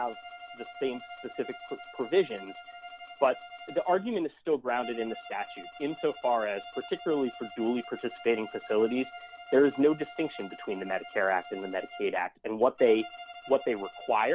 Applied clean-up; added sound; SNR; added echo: none; Bowed string instrument; 15 dB; none.